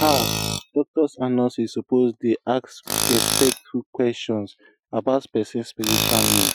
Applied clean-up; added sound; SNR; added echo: classical method Wiener filter.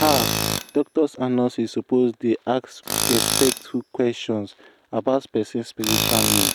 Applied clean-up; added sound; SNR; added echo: none; Tools; 3 dB; none.